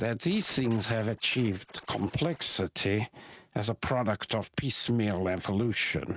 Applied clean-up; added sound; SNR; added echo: neural mask model RNNoise.